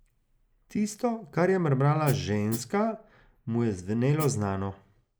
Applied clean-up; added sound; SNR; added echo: neural mask model Resemble Enhance denoiser.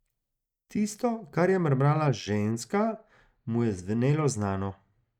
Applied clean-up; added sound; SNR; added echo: neural mask model DeepFilterNet 3.